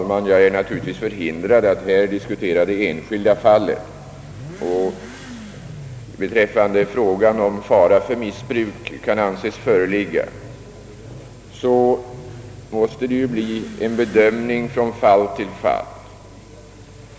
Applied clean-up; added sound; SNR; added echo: none; Motorcycle / Accelerating, revving, vroom; 20 dB; none.